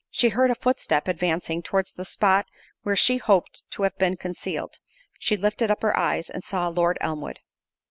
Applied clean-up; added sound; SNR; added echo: none; none; none; none.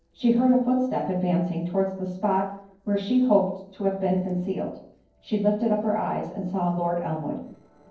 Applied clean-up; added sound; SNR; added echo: neural separator model SepFormer DNS4.